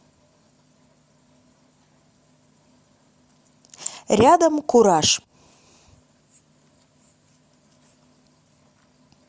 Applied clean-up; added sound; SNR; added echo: none; none; none; none.